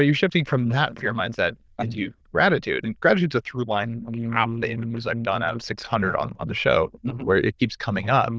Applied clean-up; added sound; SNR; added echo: neural diffusion model UNIVERSE++.